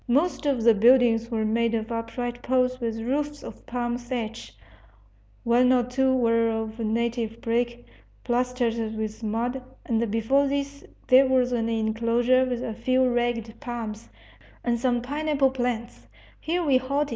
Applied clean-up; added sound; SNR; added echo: none; none; none; none.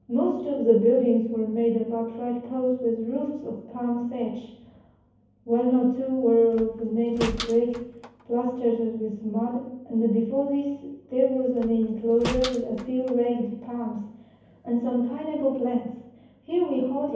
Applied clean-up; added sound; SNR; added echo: none; Slam; 14 dB; reverberation time 0.9 s.